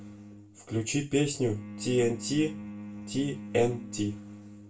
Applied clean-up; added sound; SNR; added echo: none; Bowed string instrument; 12 dB; reverberation time 0.3 s.